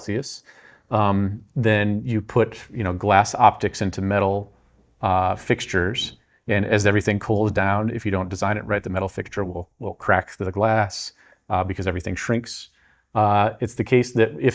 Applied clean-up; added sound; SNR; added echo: neural mask model DeepFilterNet 3.